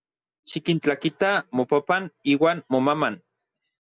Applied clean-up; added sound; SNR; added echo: none; none; none; none.